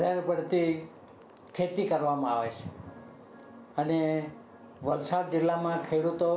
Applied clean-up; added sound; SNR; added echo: none; none; none; none.